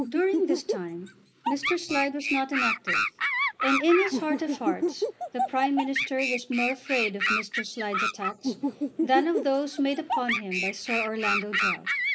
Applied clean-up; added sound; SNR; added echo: neural mask model Resemble Enhance denoiser.